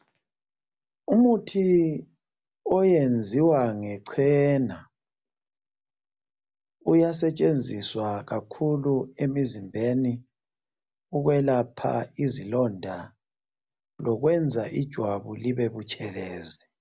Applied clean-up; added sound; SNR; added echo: none; none; none; none.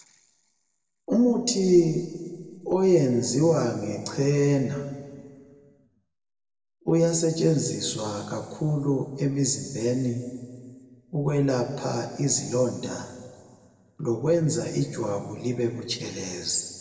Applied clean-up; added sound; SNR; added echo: none; none; none; reverberation time 1.7 s.